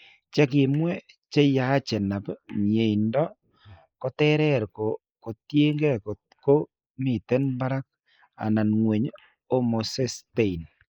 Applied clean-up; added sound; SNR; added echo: neural mask model Resemble Enhance denoiser.